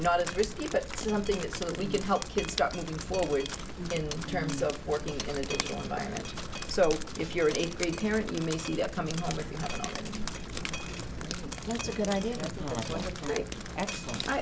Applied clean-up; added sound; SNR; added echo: none; Drip; 6 dB; none.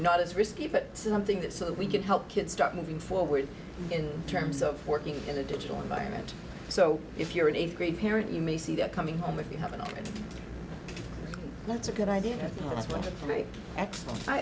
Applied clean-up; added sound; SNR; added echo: none; none; none; none.